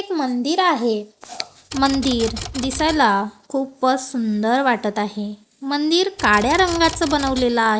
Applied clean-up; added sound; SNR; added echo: none; Typewriter; 11 dB; none.